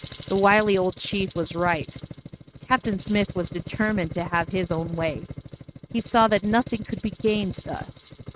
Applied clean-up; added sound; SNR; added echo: neural mask model RNNoise.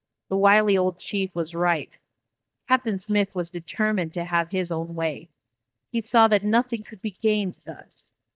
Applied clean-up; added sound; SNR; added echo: neural mask model DeepFilterNet 3.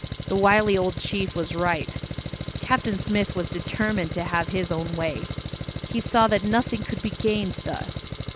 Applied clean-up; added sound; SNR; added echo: none; Engine; 7 dB; none.